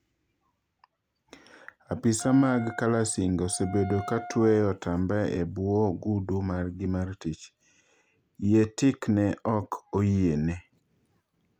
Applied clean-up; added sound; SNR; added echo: none; Wind instrument, woodwind instrument; 15 dB; none.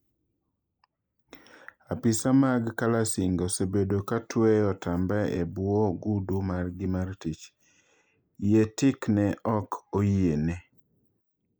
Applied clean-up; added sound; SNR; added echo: neural mask model Resemble Enhance denoiser.